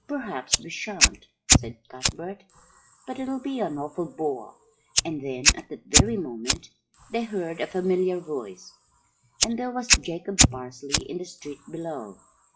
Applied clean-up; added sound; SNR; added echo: classical method WPE with log-MMSE.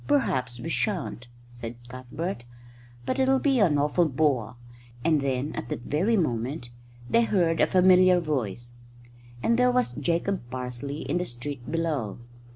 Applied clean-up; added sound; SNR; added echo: none; none; none; none.